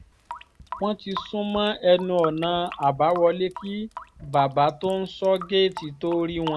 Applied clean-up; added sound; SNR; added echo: none; Drip / Sink (filling or washing) / Water tap, faucet; 15 dB; none.